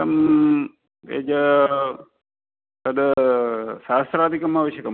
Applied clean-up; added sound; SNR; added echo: none; none; none; none.